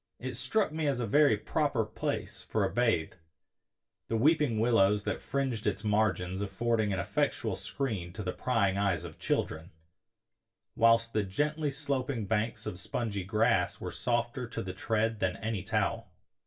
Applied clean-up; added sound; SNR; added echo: none; none; none; reverberation time 0.2 s.